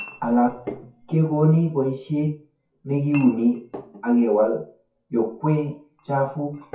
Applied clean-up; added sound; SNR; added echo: classical method WPE with log-MMSE.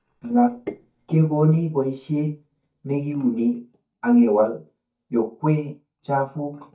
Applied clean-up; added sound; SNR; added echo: neural mask model DeepFilterNet 3.